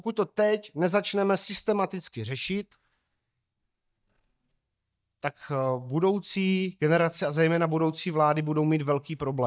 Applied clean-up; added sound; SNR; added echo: neural mask model DeepFilterNet 3.